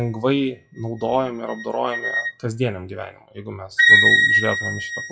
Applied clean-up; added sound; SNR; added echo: classical method WPE with log-MMSE.